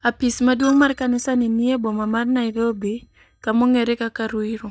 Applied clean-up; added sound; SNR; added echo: neural mask model DeepFilterNet 3.